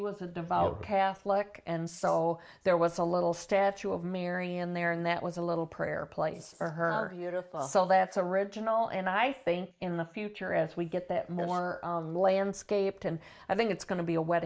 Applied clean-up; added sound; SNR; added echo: neural mask model Resemble Enhance denoiser.